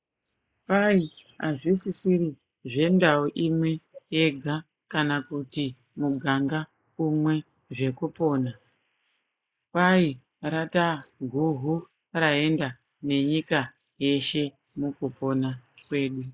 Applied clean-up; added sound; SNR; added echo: neural mask model Resemble Enhance denoiser.